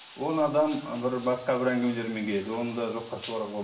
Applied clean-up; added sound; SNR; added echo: none; Bathtub (filling or washing); 14 dB; reverberation time 0.7 s.